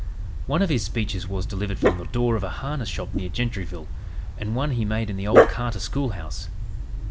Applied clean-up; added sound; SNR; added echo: none; Dog; -2 dB; none.